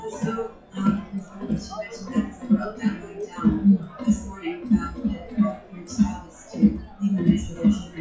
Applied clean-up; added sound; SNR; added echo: classical method WPE with log-MMSE.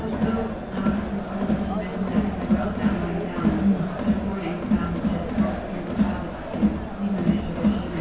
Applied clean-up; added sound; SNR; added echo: none; Crowd; -4 dB; reverberation time 0.6 s.